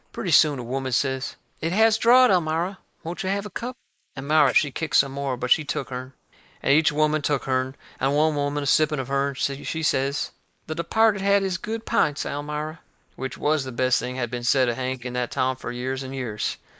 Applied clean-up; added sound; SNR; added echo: neural mask model Resemble Enhance denoiser.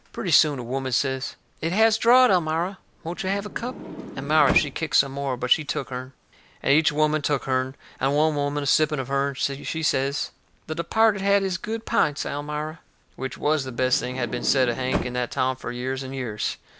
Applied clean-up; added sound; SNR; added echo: none; Sliding door; 9 dB; none.